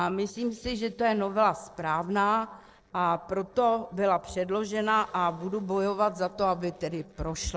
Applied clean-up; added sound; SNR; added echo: neural separator model SepFormer DNS4.